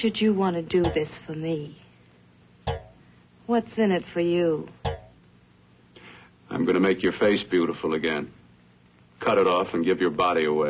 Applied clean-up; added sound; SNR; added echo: none; Thump, thud; 13 dB; none.